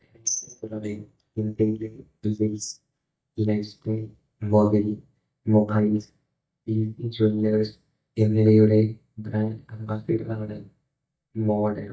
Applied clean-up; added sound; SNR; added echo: neural mask model DeepFilterNet 3.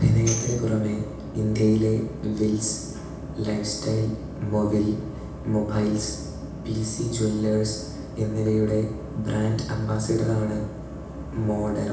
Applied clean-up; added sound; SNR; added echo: none; Tambourine; 11 dB; reverberation time 0.9 s.